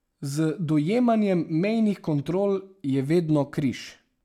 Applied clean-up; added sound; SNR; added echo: none; none; none; none.